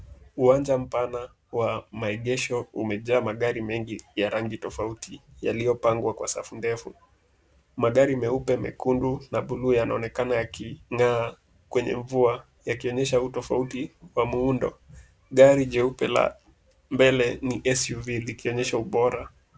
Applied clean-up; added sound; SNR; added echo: none; none; none; none.